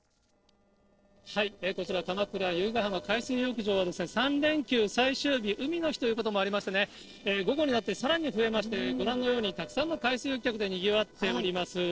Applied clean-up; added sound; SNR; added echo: neural separator model SepFormer DNS4.